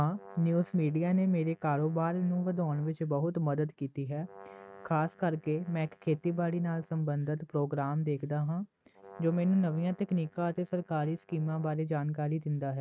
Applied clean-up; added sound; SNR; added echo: neural mask model RNNoise.